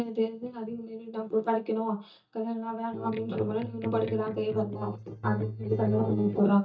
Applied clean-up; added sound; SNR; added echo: neural mask model DeepFilterNet 3.